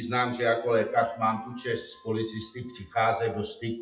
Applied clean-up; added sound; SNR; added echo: classical method WPE with log-MMSE.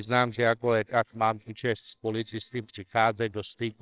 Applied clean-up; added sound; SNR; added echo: neural separator model SepFormer WHAMR!.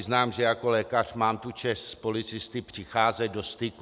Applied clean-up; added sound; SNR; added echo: none; none; none; none.